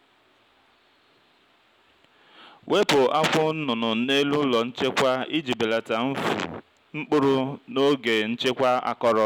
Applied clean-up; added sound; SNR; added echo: none; none; none; none.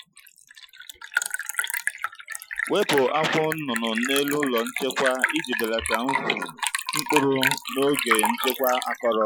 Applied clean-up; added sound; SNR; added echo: classical method Wiener filter.